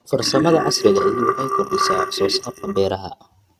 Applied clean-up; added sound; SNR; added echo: neural mask model RNNoise.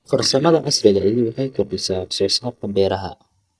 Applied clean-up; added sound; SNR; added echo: neural mask model DeepFilterNet 3.